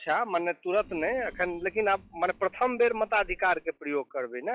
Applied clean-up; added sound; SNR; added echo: classical method log-MMSE.